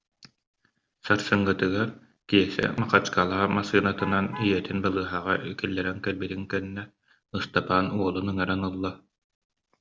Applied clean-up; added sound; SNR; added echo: none; Alarm / Truck; 15 dB; none.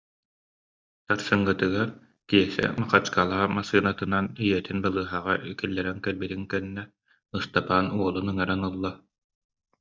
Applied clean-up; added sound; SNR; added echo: neural mask model DeepFilterNet 3.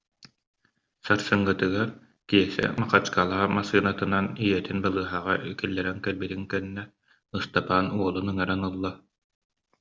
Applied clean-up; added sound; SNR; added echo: none; none; none; none.